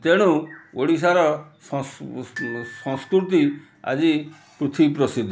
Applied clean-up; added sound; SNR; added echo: none; Glockenspiel; 19 dB; none.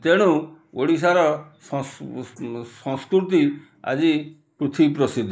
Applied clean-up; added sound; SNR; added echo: neural mask model Resemble Enhance denoiser.